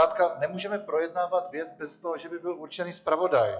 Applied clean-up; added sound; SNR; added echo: classical method log-MMSE.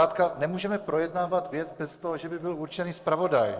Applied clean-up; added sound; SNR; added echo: neural separator model SepFormer DNS4.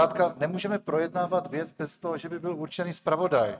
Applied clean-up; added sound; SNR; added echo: neural mask model RNNoise.